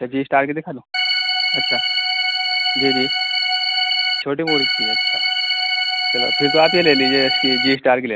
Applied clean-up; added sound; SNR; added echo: none; Organ; -3 dB; none.